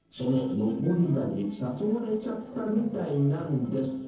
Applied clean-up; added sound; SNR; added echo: neural separator model SepFormer DNS4.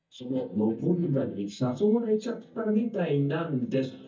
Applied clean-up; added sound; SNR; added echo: neural mask model DeepFilterNet 3.